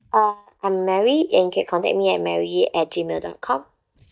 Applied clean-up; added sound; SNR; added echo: neural mask model DeepFilterNet 3.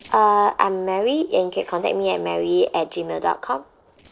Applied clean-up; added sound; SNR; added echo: neural separator model SepFormer DNS4.